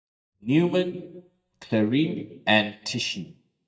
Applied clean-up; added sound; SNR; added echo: neural mask model DeepFilterNet 3.